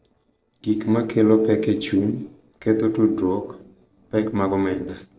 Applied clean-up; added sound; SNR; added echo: neural separator model SepFormer DNS4.